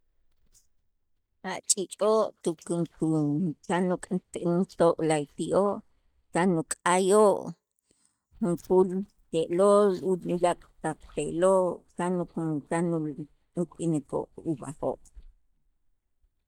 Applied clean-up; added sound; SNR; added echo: neural mask model DeepFilterNet 3.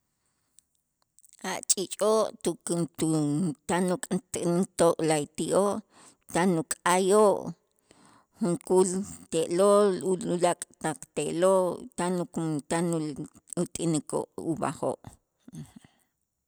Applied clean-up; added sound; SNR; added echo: none; none; none; none.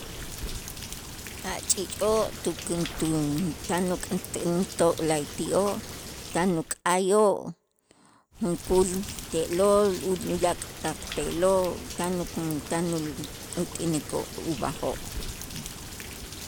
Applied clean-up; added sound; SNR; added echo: none; Rain; 10 dB; none.